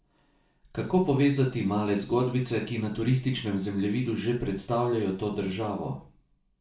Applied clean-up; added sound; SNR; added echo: none; none; none; reverberation time 0.3 s.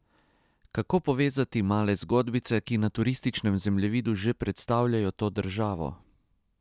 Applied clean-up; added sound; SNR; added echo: none; none; none; none.